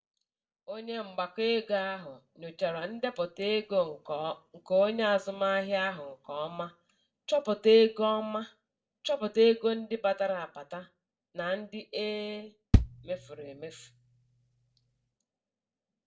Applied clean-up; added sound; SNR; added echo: neural separator model SepFormer DNS4.